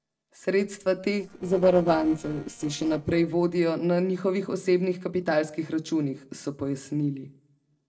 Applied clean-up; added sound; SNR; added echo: neural separator model SepFormer DNS4.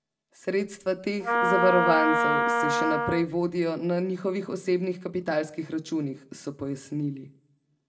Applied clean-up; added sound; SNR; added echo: none; Wind instrument, woodwind instrument; -3 dB; reverberation time 0.3 s.